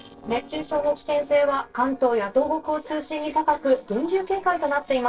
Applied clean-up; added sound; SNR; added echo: neural separator model SepFormer DNS4.